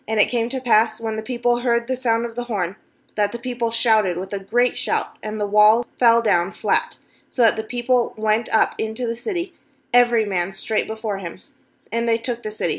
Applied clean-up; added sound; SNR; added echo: none; none; none; none.